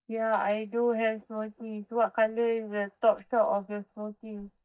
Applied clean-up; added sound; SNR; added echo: neural mask model DeepFilterNet 3.